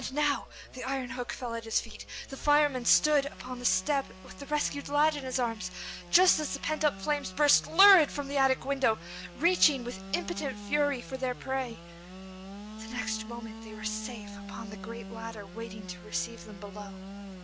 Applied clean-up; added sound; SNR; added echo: none; Sawing / Engine; 14 dB; none.